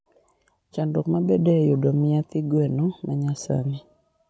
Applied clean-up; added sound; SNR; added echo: none; none; none; none.